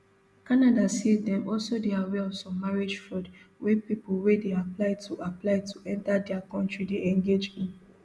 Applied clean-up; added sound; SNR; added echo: none; none; none; none.